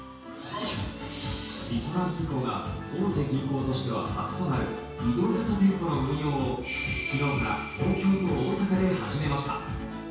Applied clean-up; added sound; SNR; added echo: none; Piano; 16 dB; reverberation time 0.6 s.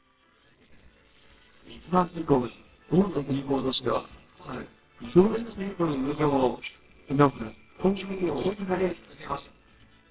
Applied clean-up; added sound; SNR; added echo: neural separator model SepFormer WHAMR!.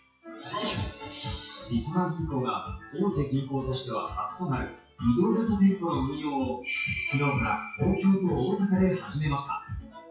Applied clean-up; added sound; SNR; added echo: classical method WPE with log-MMSE.